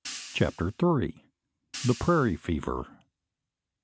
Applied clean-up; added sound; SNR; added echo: none; Hi-hat; 16 dB; none.